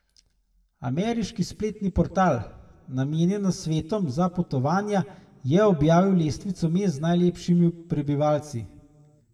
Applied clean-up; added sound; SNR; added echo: none; none; none; reverberation time 0.8 s.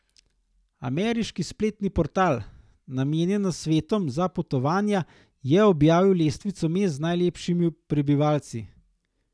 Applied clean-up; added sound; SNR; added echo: none; none; none; none.